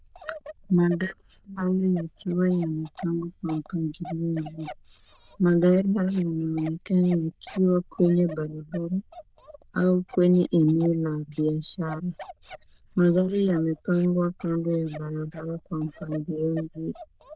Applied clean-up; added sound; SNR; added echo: neural diffusion model UNIVERSE++.